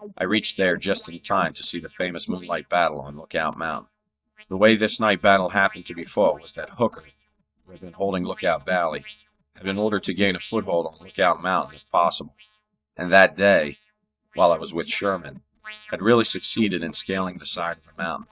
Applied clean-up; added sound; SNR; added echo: neural mask model DeepFilterNet 3.